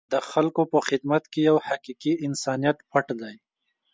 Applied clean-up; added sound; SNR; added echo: none; none; none; none.